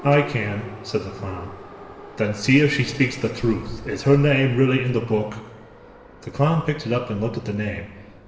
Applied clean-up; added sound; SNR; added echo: none; Subway, metro, underground; 19 dB; reverberation time 1.3 s.